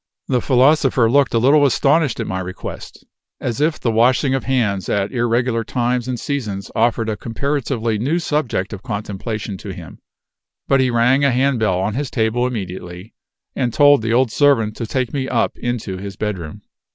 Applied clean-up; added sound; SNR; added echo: none; none; none; none.